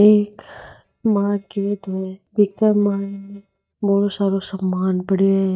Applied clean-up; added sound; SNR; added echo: neural mask model DeepFilterNet 3.